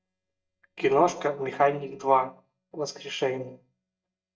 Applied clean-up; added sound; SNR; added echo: neural mask model DeepFilterNet 3.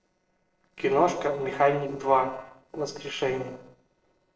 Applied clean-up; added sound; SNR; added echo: neural separator model SepFormer DNS4.